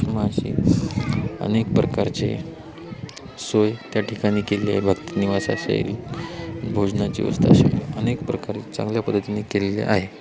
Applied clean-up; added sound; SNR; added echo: none; none; none; none.